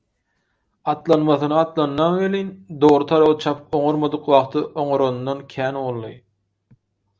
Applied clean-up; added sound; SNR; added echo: none; none; none; none.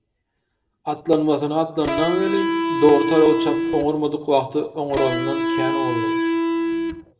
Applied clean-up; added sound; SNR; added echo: none; Electric guitar; 0 dB; reverberation time 1.2 s.